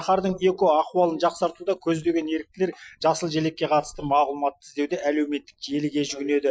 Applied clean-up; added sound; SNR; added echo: classical method Wiener filter.